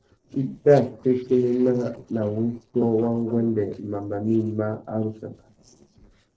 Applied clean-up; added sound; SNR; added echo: neural separator model SepFormer DNS4.